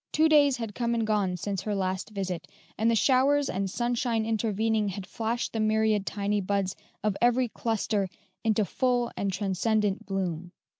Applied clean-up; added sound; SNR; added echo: none; none; none; none.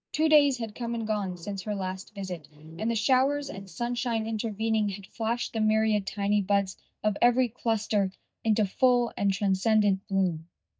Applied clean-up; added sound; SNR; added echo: neural mask model DeepFilterNet 3.